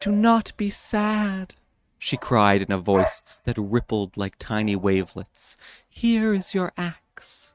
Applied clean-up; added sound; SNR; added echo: neural mask model RNNoise.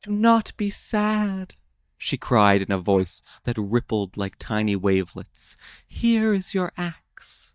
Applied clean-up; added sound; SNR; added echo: neural mask model DeepFilterNet 3.